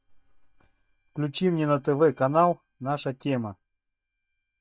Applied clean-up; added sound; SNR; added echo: neural mask model DeepFilterNet 3.